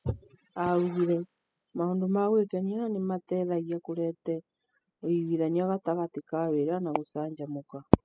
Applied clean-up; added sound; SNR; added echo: classical method spectral subtraction.